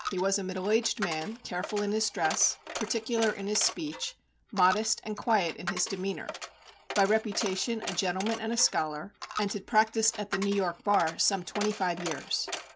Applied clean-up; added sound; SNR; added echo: none; Coin (dropping); 11 dB; none.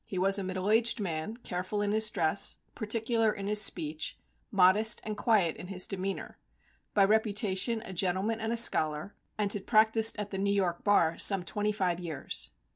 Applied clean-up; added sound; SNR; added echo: none; none; none; none.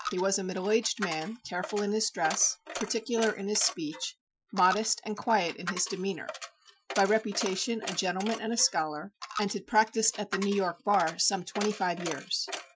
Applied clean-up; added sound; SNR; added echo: classical method Wiener filter.